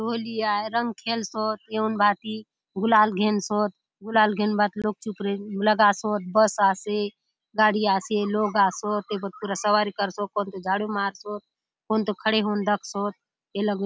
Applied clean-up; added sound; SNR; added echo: none; none; none; none.